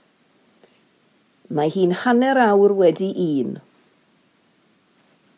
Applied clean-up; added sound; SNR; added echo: none; none; none; none.